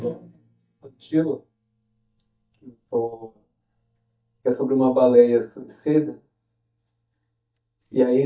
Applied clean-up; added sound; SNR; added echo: neural mask model DeepFilterNet 3.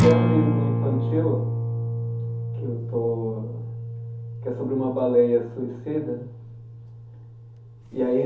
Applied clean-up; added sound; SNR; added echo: none; Acoustic guitar; 0 dB; reverberation time 0.5 s.